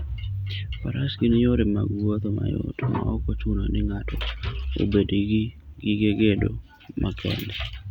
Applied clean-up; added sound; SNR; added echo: none; none; none; none.